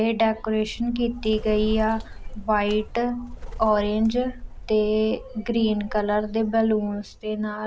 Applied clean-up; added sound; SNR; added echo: none; Bird; 12 dB; none.